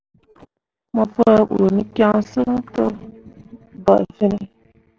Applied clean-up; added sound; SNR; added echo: neural separator model SepFormer DNS4.